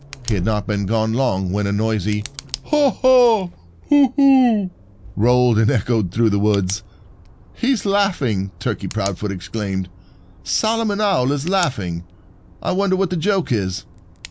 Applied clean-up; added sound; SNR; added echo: none; Accelerating, revving, vroom + Tick; 18 dB; none.